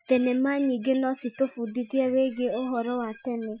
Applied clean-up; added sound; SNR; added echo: classical method Wiener filter.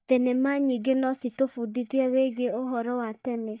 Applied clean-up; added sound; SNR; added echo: neural mask model DeepFilterNet 3.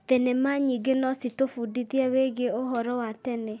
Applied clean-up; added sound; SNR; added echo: none; none; none; none.